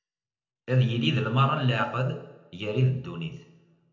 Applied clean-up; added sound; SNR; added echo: none; none; none; reverberation time 0.8 s.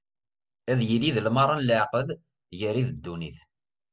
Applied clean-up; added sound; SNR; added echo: none; none; none; none.